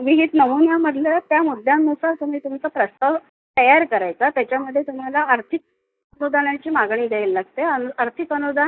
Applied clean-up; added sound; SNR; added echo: neural mask model DeepFilterNet 3.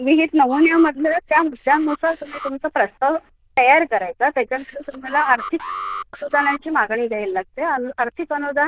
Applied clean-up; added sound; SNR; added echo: neural diffusion model UNIVERSE++.